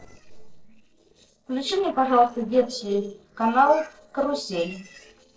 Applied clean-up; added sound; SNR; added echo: neural separator model SepFormer DNS4.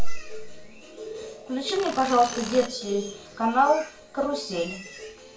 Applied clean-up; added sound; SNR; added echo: none; Tools; 13 dB; reverberation time 0.2 s.